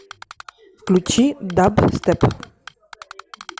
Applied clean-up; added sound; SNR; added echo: none; Typing; 20 dB; none.